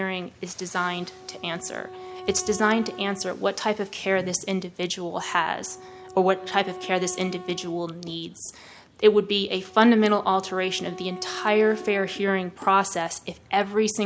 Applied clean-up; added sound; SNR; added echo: none; Wind instrument, woodwind instrument; 18 dB; none.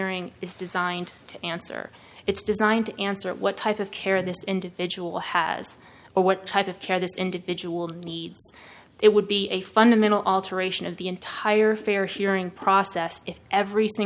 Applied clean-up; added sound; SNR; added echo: none; none; none; none.